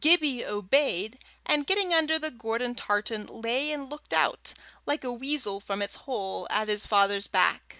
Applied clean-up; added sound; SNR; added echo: none; none; none; none.